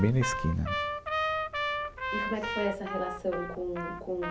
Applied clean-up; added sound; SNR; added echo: none; Trumpet; 2 dB; none.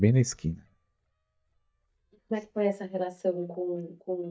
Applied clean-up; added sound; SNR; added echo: neural mask model DeepFilterNet 3.